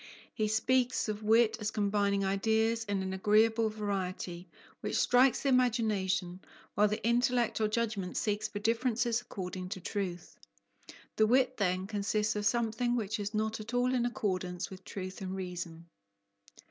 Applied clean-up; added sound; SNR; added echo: none; none; none; none.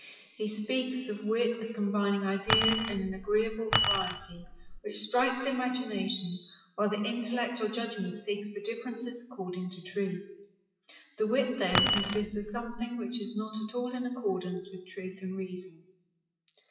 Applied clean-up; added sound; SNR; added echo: classical method WPE with log-MMSE.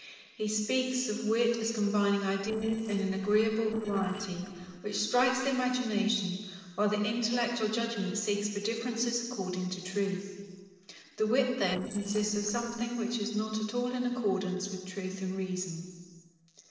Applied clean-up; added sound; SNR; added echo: neural separator model SepFormer DNS4.